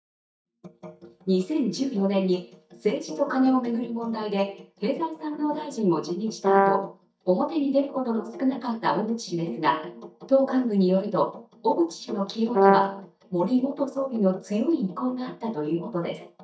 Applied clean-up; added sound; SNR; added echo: neural mask model DeepFilterNet 3.